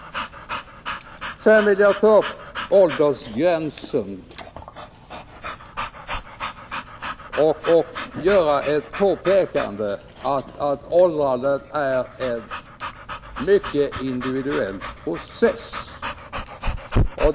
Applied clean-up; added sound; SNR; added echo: none; Dog / Breathing; 10 dB; none.